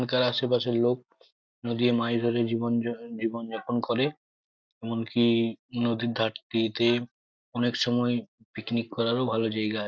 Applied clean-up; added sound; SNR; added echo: none; none; none; none.